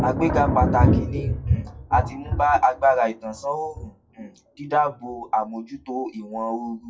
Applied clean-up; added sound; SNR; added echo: classical method WPE with log-MMSE.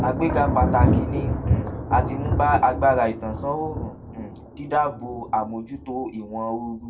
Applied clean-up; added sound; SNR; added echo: none; Thunder; 1 dB; reverberation time 0.1 s.